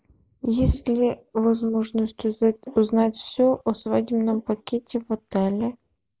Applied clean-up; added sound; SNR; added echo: neural mask model Resemble Enhance denoiser.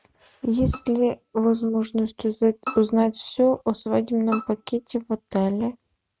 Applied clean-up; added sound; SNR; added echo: neural mask model RNNoise.